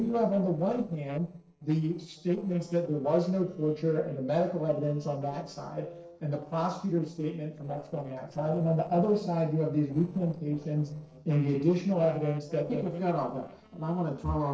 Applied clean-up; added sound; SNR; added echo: neural separator model SepFormer DNS4.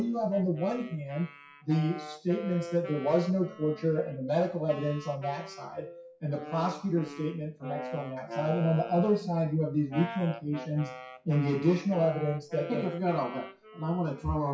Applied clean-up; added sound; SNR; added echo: classical method WPE with log-MMSE.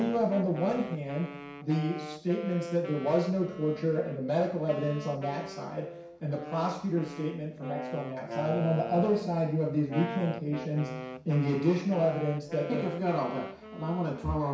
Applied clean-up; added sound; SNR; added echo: none; Wind instrument, woodwind instrument; 11 dB; reverberation time 0.6 s.